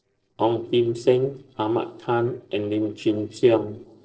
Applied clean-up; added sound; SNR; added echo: neural separator model SepFormer DNS4.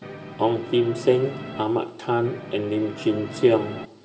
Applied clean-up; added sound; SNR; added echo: none; Musical instrument; 12 dB; reverberation time 2.4 s.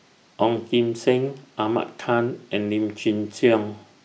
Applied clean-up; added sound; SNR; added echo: none; none; none; none.